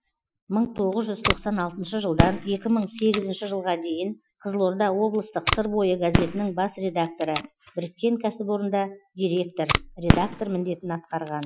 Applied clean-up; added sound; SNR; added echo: classical method Wiener filter.